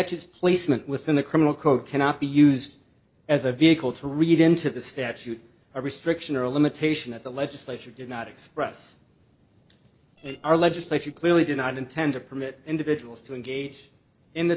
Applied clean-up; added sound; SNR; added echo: neural separator model SepFormer DNS4.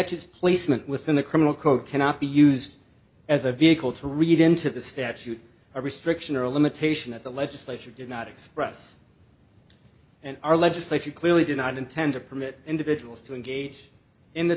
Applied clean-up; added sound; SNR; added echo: none; none; none; none.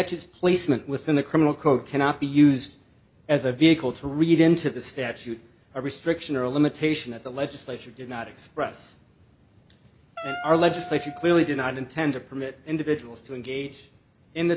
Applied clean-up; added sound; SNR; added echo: none; Wind instrument, woodwind instrument; 13 dB; none.